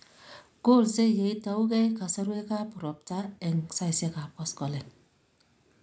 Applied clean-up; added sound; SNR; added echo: none; none; none; none.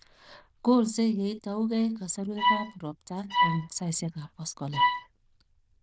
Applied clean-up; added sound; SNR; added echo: neural diffusion model UNIVERSE++.